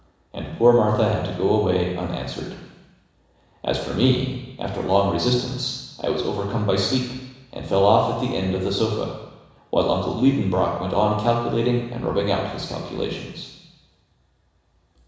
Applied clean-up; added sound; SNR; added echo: none; none; none; reverberation time 1.0 s.